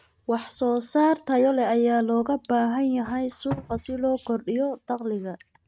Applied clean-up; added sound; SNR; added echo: neural mask model RNNoise.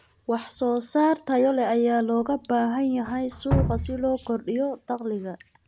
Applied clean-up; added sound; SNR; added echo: none; Drip; 9 dB; none.